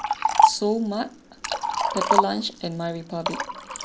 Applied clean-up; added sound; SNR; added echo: none; Liquid; -4 dB; none.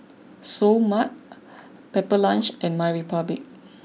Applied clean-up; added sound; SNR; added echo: none; none; none; none.